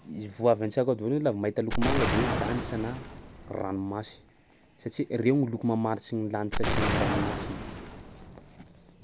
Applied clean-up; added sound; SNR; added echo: none; Explosion; 3 dB; none.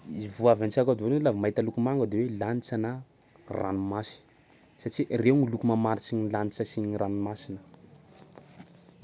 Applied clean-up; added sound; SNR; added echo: none; none; none; none.